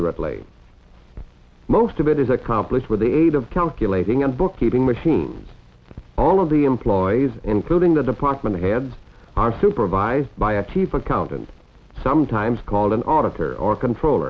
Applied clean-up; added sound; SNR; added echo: none; none; none; none.